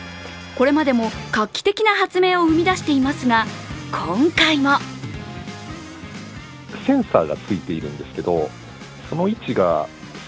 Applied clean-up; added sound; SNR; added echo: none; none; none; none.